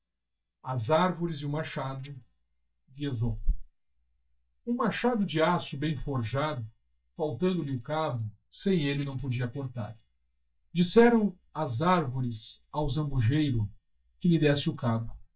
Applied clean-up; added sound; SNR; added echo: neural mask model DeepFilterNet 3.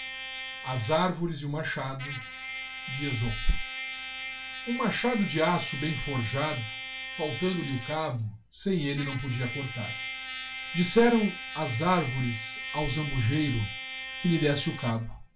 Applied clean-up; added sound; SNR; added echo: none; Trumpet; 9 dB; reverberation time 0.3 s.